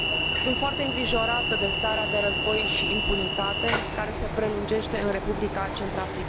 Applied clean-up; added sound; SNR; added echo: none; Train; -1 dB; none.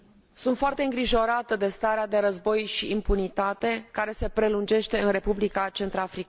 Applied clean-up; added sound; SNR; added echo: none; none; none; none.